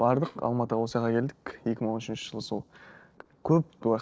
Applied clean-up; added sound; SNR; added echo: neural separator model SepFormer DNS4.